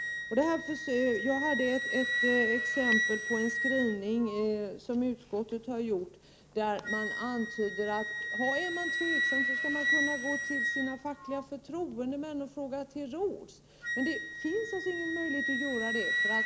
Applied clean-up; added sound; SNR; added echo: none; Wind instrument, woodwind instrument; 1 dB; none.